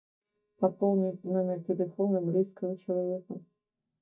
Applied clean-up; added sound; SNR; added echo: neural mask model DeepFilterNet 3.